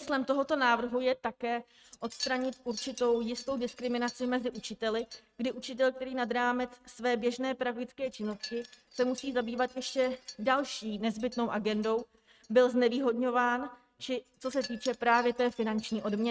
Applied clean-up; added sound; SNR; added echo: neural mask model RNNoise.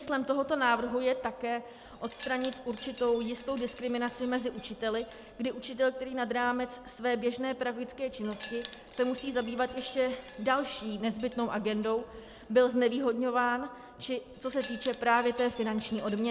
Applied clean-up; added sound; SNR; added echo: none; Wind chime; 15 dB; none.